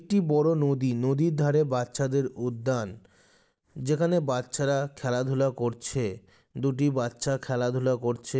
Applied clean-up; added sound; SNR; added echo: none; none; none; none.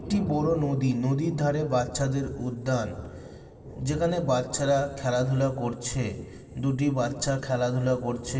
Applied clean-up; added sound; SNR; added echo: none; Thunder; 15 dB; reverberation time 2.5 s.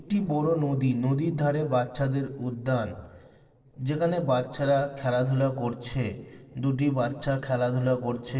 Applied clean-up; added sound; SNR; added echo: neural separator model SepFormer DNS4.